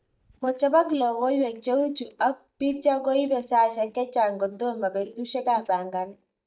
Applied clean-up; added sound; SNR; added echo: neural mask model DeepFilterNet 3.